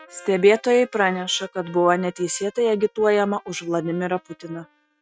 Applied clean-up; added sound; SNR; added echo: neural mask model RNNoise.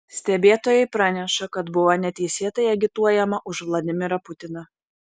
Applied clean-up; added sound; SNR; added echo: none; none; none; none.